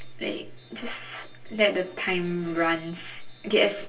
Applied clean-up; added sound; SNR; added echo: none; none; none; reverberation time 0.2 s.